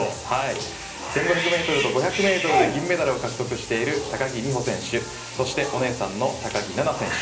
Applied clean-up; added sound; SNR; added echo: none; Bathtub (filling or washing) / Cat; 5 dB; reverberation time 0.5 s.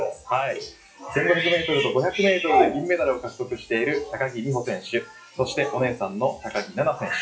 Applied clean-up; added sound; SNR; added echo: classical method WPE with log-MMSE.